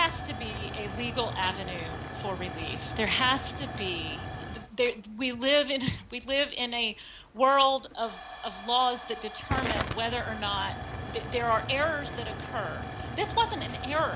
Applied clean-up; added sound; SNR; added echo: none; Tick / Hiss / Explosion / Fire; 7 dB; none.